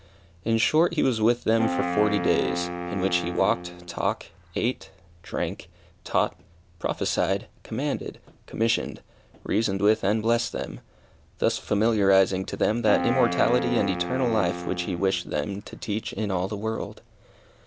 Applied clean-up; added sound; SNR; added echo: none; Wind instrument, woodwind instrument; 5 dB; none.